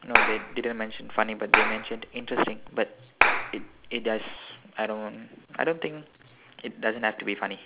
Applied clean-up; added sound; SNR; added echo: none; Clapping; -5 dB; none.